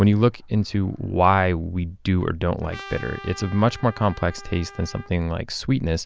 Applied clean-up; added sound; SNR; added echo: none; Trumpet; 19 dB; none.